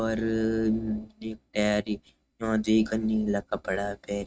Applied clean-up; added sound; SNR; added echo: neural mask model RNNoise.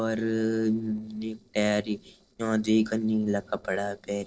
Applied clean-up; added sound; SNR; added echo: neural separator model SepFormer DNS4.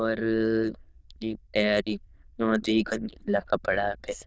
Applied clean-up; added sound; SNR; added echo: neural diffusion model UNIVERSE++.